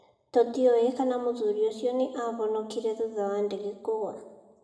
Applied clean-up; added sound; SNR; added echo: none; none; none; reverberation time 1.4 s.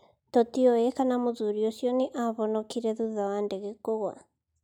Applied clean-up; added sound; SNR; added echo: none; none; none; none.